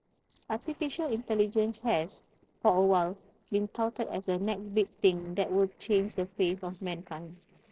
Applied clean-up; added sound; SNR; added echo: neural separator model SepFormer DNS4.